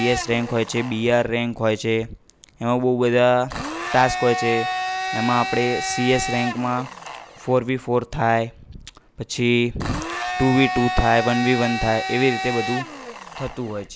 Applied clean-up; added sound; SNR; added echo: none; Domestic sounds, home sounds; 7 dB; none.